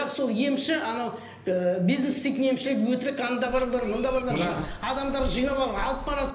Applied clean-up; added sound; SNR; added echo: none; Walk, footsteps / Insect; 9 dB; reverberation time 0.8 s.